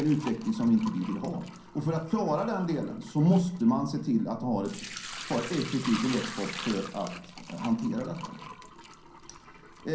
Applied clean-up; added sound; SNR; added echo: none; Sink (filling or washing) / Liquid; 13 dB; reverberation time 0.6 s.